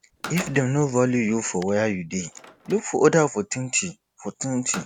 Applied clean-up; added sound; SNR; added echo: none; Slam; 19 dB; none.